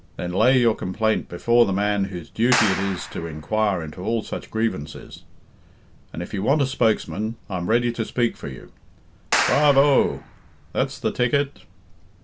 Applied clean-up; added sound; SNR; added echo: none; Clapping; 6 dB; none.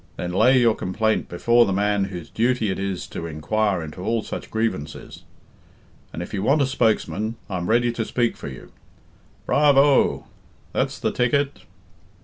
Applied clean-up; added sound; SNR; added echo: none; none; none; none.